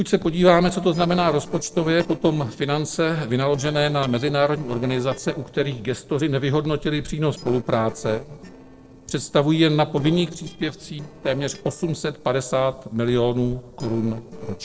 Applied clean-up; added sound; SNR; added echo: neural separator model SepFormer DNS4.